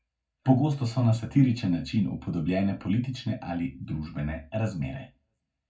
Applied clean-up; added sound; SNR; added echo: none; none; none; reverberation time 0.3 s.